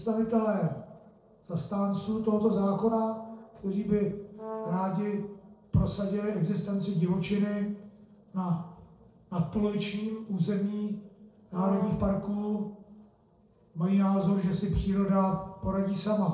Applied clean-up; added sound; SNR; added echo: neural separator model SepFormer DNS4.